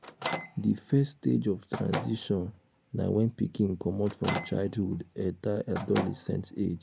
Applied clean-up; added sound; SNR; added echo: none; Microwave oven; 11 dB; none.